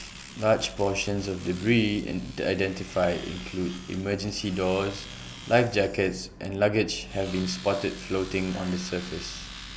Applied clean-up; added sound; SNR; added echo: none; Domestic sounds, home sounds; 17 dB; none.